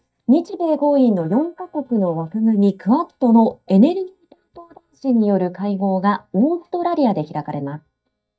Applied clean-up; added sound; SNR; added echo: neural mask model DeepFilterNet 3.